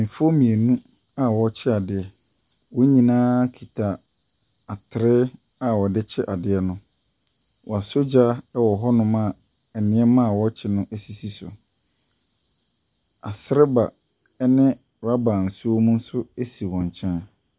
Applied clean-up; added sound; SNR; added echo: none; none; none; none.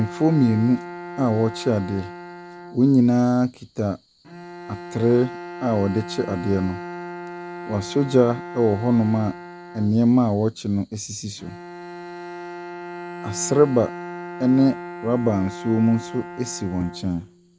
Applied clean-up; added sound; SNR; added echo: none; Bowed string instrument; 13 dB; none.